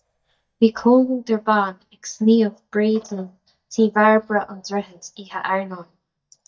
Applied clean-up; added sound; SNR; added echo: neural mask model DeepFilterNet 3.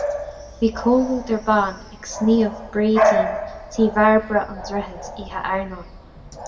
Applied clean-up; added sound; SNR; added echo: none; Bark / Bird vocalization, bird call, bird song; 6 dB; reverberation time 1.2 s.